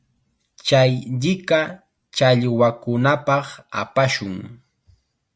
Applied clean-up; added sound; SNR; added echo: none; none; none; none.